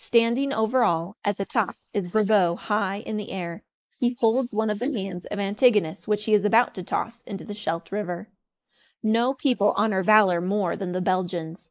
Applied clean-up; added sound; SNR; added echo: neural mask model Resemble Enhance denoiser.